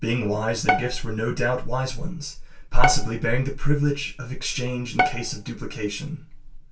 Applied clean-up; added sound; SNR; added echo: none; Bowed string instrument; 7 dB; reverberation time 0.2 s.